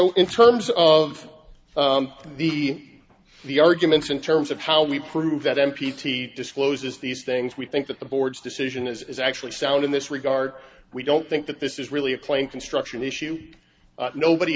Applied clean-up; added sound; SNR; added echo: none; none; none; none.